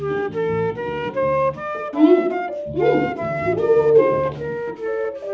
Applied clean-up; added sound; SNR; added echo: none; Wind instrument, woodwind instrument; 3 dB; reverberation time 0.8 s.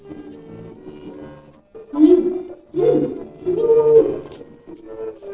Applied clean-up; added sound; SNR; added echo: neural separator model SepFormer DNS4.